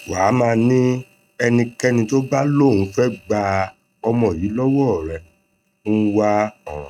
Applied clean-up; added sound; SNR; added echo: neural mask model RNNoise.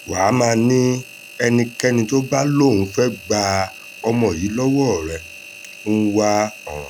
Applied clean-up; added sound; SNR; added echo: none; Engine; 20 dB; none.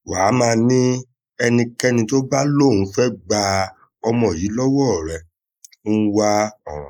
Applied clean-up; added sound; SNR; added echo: neural mask model Resemble Enhance denoiser.